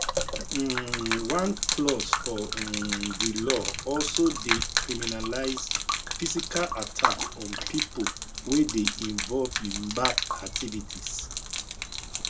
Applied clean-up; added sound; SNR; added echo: none; Gurgling / Liquid; -1 dB; none.